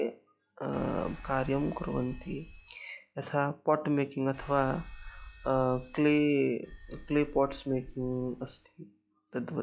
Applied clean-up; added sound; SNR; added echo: classical method log-MMSE.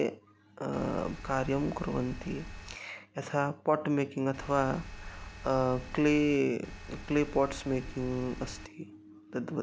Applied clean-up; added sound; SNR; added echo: none; Engine; 12 dB; none.